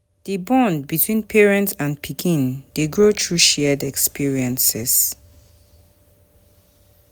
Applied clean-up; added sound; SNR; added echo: none; none; none; none.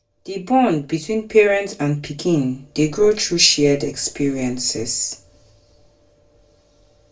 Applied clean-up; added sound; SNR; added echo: none; none; none; reverberation time 0.2 s.